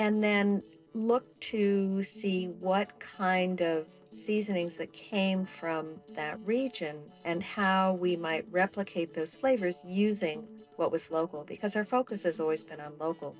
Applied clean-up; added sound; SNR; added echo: neural separator model SepFormer DNS4.